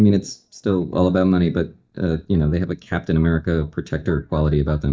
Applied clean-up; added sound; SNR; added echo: neural mask model DeepFilterNet 3.